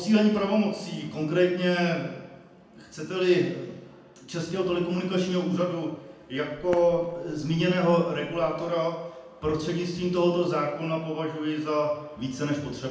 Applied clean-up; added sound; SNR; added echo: none; Fireworks; 19 dB; reverberation time 0.9 s.